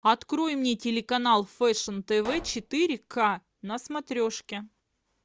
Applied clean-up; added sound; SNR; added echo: none; Explosion; 16 dB; none.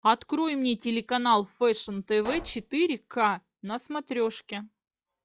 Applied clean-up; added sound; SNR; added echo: classical method log-MMSE.